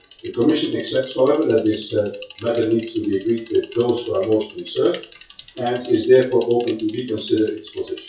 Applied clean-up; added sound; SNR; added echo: classical method WPE with log-MMSE.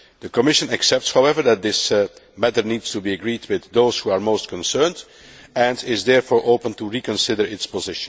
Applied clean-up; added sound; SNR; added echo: none; none; none; none.